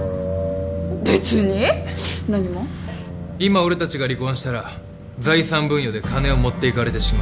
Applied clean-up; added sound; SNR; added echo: none; Mechanisms; 19 dB; none.